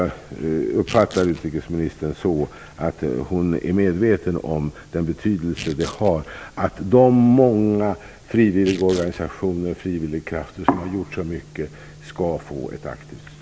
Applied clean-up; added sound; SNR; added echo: none; Tearing; 19 dB; none.